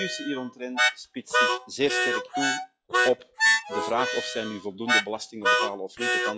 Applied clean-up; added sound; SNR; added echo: classical method log-MMSE.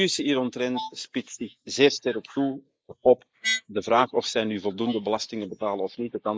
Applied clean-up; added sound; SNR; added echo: neural mask model Resemble Enhance denoiser.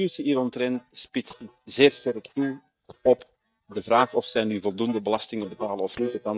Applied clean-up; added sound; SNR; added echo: neural mask model DeepFilterNet 3.